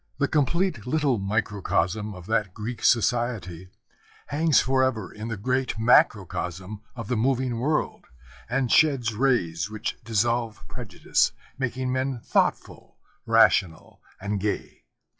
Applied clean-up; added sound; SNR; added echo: classical method log-MMSE.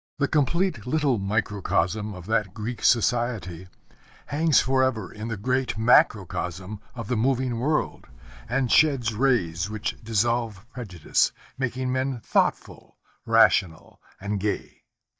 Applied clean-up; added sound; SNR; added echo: neural mask model DeepFilterNet 3.